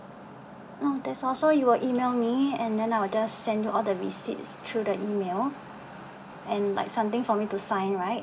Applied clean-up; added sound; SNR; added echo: none; none; none; none.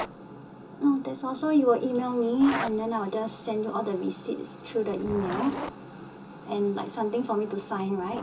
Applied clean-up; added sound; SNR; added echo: none; Zipper (clothing); 13 dB; reverberation time 0.2 s.